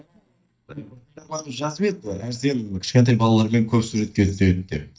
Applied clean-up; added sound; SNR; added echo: neural mask model DeepFilterNet 3.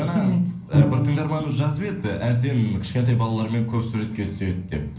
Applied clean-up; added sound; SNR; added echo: none; Bowed string instrument; 4 dB; reverberation time 0.6 s.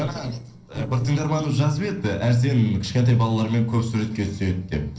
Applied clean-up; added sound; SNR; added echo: neural separator model SepFormer DNS4.